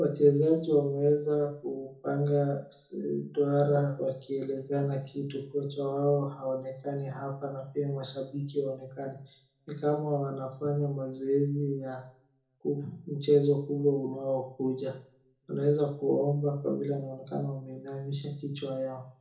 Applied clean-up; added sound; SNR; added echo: none; none; none; reverberation time 0.5 s.